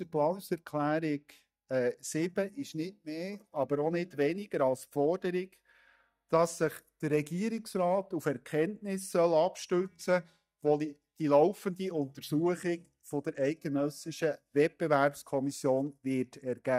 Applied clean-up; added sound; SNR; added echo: neural mask model DeepFilterNet 3.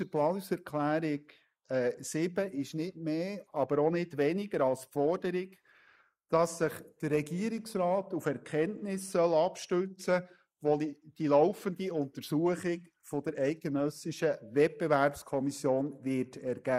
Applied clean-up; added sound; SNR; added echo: neural mask model Resemble Enhance denoiser.